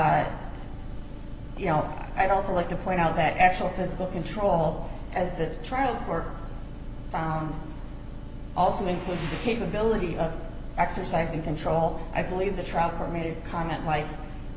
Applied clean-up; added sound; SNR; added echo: none; none; none; none.